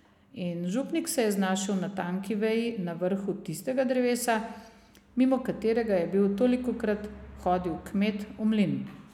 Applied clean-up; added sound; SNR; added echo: none; none; none; none.